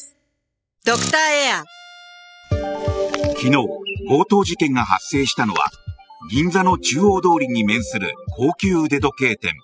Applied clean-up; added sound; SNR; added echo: classical method spectral subtraction.